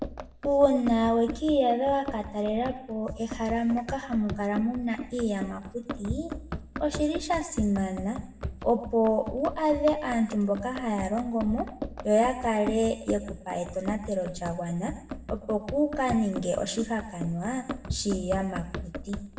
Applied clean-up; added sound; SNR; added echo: none; Run; 10 dB; reverberation time 0.6 s.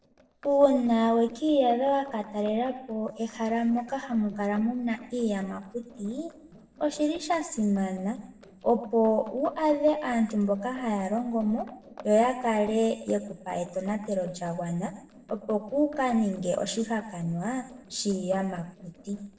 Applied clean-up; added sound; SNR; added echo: neural separator model SepFormer DNS4.